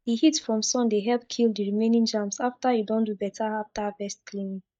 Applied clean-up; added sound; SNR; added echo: neural mask model DeepFilterNet 3.